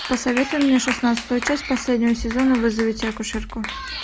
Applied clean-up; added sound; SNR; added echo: none; Clapping; 12 dB; none.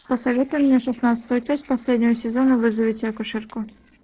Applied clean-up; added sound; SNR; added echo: neural separator model SepFormer DNS4.